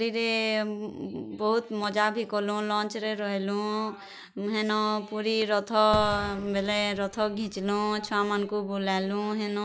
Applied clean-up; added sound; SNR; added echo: none; Fireworks; 15 dB; none.